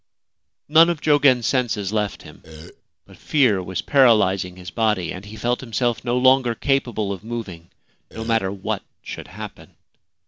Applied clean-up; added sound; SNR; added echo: none; Burping, eructation; 12 dB; none.